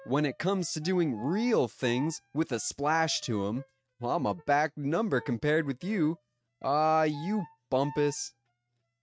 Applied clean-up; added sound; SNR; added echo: neural mask model RNNoise.